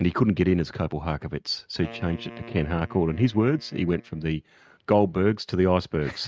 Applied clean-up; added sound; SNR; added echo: neural mask model RNNoise.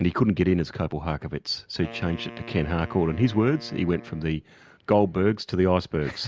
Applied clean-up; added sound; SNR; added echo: none; Wind instrument, woodwind instrument; 19 dB; none.